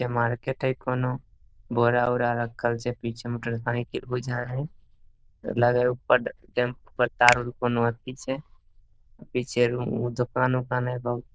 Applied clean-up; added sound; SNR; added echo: neural diffusion model UNIVERSE++.